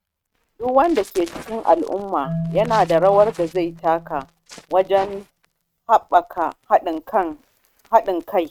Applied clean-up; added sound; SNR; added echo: neural mask model RNNoise.